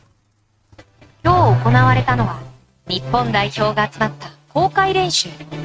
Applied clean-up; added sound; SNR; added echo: neural mask model RNNoise.